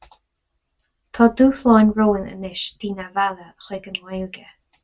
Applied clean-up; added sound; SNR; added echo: none; none; none; none.